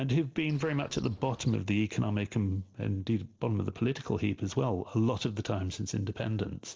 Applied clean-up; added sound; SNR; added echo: neural separator model SepFormer DNS4.